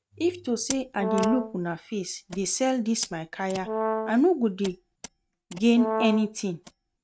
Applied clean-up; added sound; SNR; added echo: neural mask model RNNoise.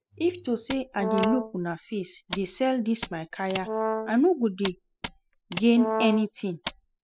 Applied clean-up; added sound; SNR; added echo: classical method spectral subtraction.